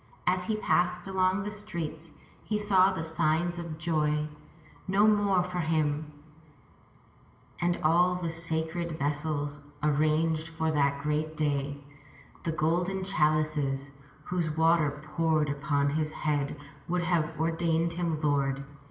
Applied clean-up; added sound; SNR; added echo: none; none; none; reverberation time 1.5 s.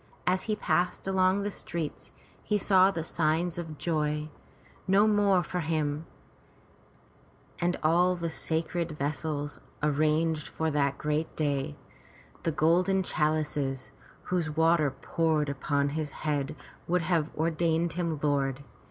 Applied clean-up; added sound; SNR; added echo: none; none; none; none.